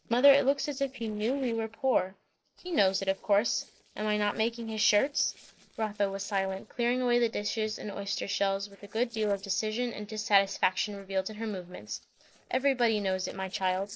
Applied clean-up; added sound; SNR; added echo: neural separator model SepFormer DNS4.